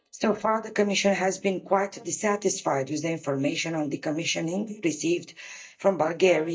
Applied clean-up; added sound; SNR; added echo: neural mask model DeepFilterNet 3.